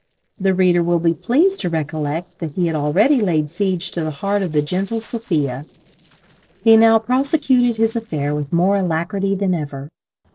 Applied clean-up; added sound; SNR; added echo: neural separator model SepFormer DNS4.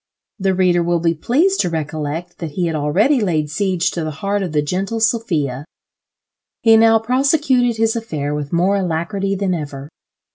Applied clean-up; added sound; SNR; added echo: none; none; none; none.